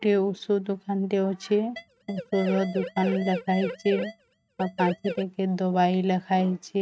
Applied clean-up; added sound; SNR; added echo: neural mask model RNNoise.